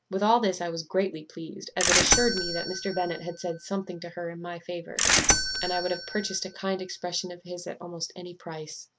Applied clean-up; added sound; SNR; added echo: none; Bell / Mechanisms; -2 dB; none.